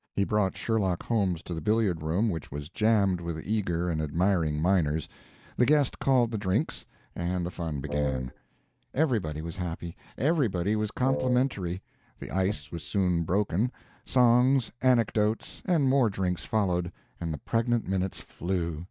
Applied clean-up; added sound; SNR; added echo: neural mask model DeepFilterNet 3.